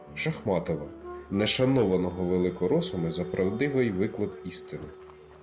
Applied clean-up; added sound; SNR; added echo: none; Applause; 14 dB; none.